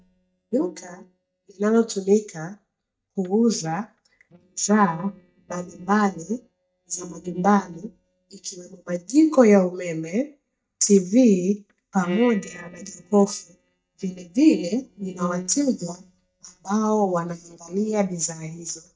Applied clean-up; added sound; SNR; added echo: neural mask model DeepFilterNet 3.